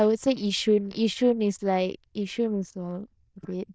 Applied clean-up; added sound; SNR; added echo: neural diffusion model UNIVERSE++.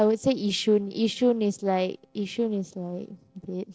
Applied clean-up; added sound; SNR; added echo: neural separator model SepFormer DNS4.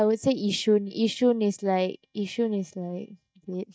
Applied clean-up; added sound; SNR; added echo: neural mask model DeepFilterNet 3.